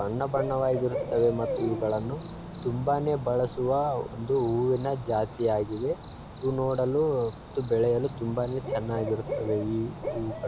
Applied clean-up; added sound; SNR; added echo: none; Cricket / Bird; 9 dB; none.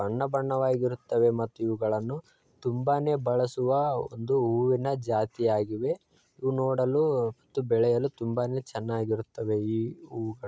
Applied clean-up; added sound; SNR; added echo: none; none; none; none.